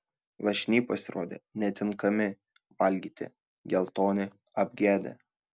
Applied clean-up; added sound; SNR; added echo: none; none; none; none.